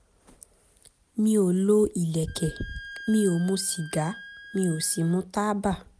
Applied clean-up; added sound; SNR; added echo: none; Wind instrument, woodwind instrument; 18 dB; none.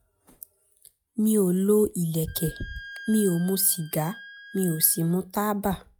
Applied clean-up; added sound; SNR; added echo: classical method log-MMSE.